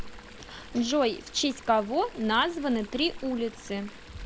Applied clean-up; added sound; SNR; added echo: none; Chatter / Stream; 15 dB; none.